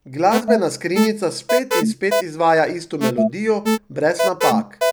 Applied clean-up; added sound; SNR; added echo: none; Alarm; 0 dB; none.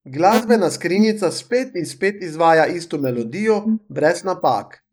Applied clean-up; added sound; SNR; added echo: neural mask model Resemble Enhance denoiser.